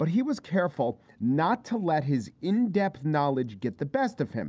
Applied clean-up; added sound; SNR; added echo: none; none; none; none.